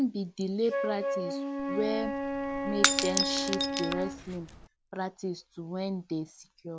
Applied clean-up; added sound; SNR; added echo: none; Wind instrument, woodwind instrument + Shatter / Crushing; -1 dB; none.